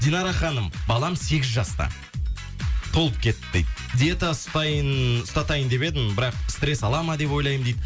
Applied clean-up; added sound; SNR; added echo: none; none; none; none.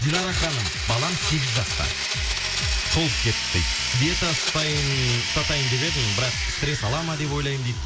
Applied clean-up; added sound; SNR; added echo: none; Domestic sounds, home sounds; 1 dB; none.